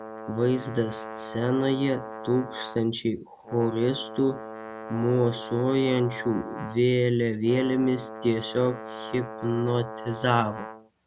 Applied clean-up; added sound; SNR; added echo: none; Brass instrument; 12 dB; none.